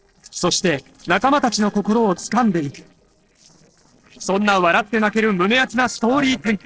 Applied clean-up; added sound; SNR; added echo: neural separator model SepFormer DNS4.